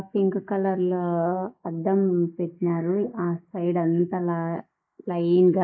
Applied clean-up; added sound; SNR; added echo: neural mask model Resemble Enhance denoiser.